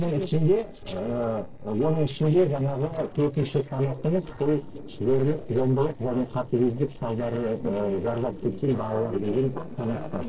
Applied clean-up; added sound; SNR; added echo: neural separator model SepFormer DNS4.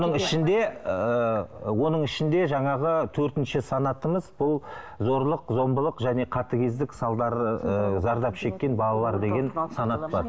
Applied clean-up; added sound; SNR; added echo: none; none; none; none.